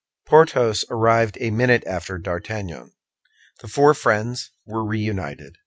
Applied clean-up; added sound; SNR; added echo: none; none; none; none.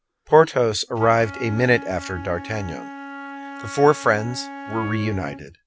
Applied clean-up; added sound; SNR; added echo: none; Wind instrument, woodwind instrument; 14 dB; none.